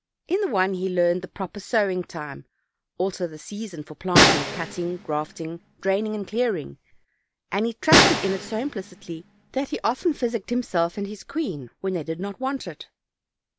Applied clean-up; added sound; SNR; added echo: none; Snare drum; -2 dB; none.